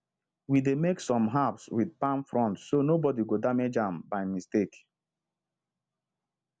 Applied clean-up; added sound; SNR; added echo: none; none; none; none.